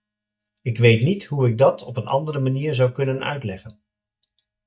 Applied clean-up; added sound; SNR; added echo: neural mask model DeepFilterNet 3.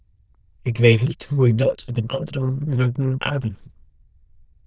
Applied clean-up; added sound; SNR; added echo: neural diffusion model UNIVERSE++.